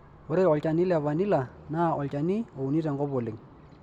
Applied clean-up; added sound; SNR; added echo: none; none; none; none.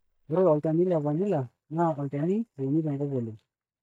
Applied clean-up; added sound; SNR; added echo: neural mask model DeepFilterNet 3.